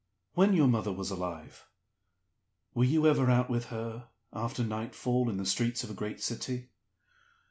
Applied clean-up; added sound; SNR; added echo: none; none; none; none.